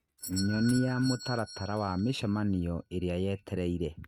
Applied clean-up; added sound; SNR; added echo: neural mask model RNNoise.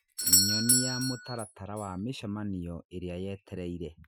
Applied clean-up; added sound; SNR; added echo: classical method Wiener filter.